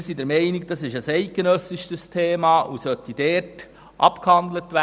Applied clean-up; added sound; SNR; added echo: none; none; none; none.